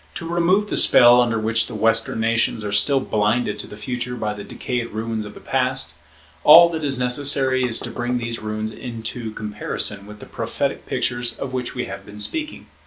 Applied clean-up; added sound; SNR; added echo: none; Knock; 15 dB; none.